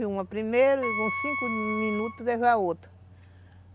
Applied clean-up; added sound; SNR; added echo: none; Wind instrument, woodwind instrument; 6 dB; none.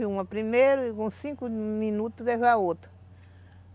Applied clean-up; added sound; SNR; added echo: none; none; none; none.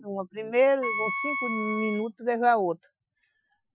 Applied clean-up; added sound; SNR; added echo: classical method Wiener filter.